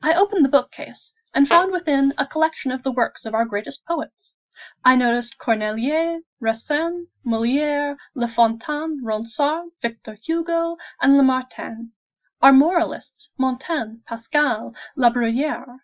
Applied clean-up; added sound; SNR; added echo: classical method Wiener filter.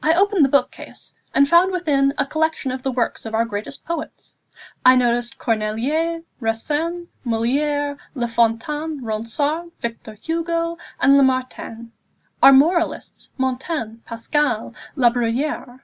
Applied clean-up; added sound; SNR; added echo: none; none; none; none.